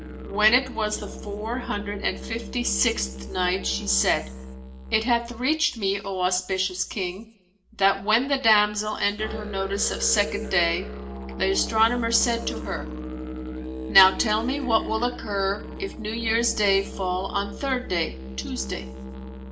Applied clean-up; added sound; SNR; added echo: none; Musical instrument; 9 dB; reverberation time 0.5 s.